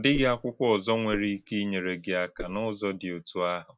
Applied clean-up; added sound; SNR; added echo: neural mask model DeepFilterNet 3.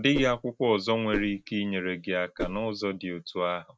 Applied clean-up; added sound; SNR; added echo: neural mask model RNNoise.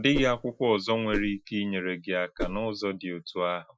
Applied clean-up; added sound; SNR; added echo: classical method Wiener filter.